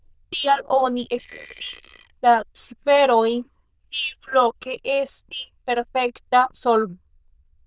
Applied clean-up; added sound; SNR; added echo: neural diffusion model UNIVERSE++.